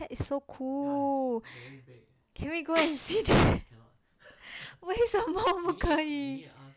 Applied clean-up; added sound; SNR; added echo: none; Tambourine; 10 dB; none.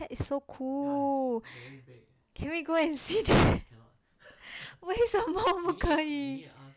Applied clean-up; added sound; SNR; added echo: none; none; none; none.